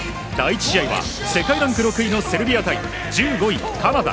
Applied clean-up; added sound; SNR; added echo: none; none; none; none.